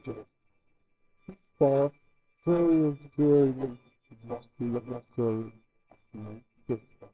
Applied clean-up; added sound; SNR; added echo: neural separator model SepFormer WHAMR!.